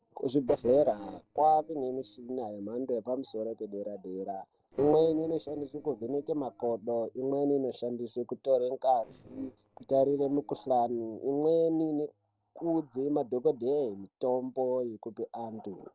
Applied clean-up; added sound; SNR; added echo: neural separator model SepFormer DNS4.